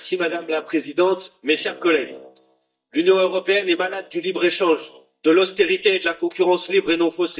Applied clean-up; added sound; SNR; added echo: neural mask model DeepFilterNet 3.